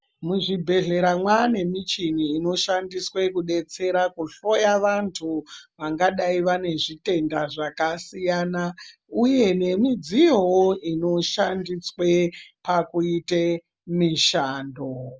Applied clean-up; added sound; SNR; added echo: none; none; none; none.